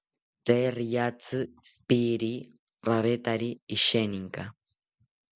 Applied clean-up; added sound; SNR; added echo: none; none; none; none.